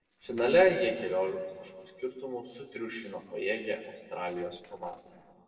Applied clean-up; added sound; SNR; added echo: neural separator model SepFormer DNS4.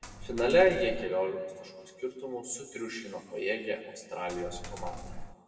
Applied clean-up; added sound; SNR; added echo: none; Coin (dropping); 9 dB; reverberation time 1.7 s.